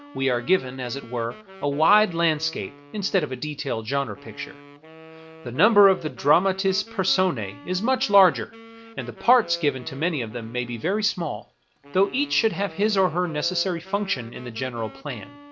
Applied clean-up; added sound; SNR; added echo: none; Wind instrument, woodwind instrument; 19 dB; none.